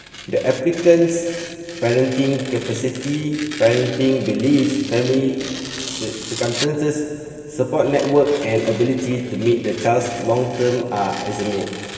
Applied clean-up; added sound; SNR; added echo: none; Tearing; 15 dB; reverberation time 2.7 s.